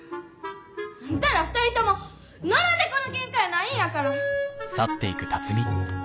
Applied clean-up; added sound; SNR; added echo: none; none; none; none.